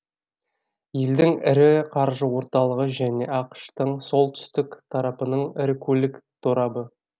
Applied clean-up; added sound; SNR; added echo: none; none; none; none.